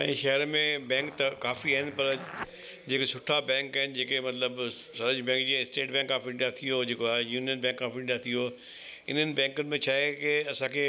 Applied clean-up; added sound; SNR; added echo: none; Zipper (clothing); 15 dB; none.